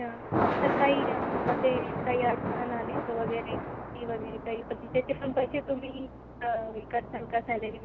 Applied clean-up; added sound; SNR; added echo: none; Thunder; 1 dB; none.